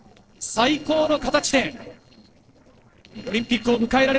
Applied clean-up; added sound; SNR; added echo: neural separator model SepFormer DNS4.